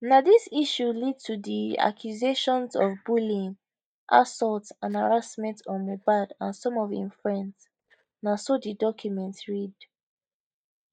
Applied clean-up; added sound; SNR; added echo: neural mask model DeepFilterNet 3.